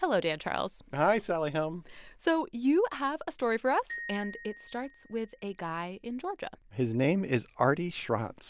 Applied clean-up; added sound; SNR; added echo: none; Glockenspiel; 17 dB; none.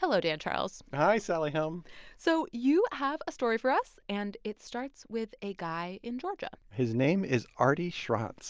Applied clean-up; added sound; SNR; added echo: none; none; none; none.